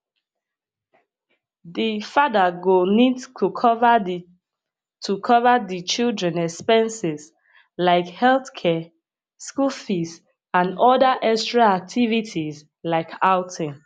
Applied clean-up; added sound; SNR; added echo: none; none; none; none.